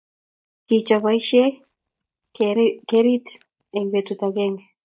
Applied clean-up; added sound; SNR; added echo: neural mask model DeepFilterNet 3.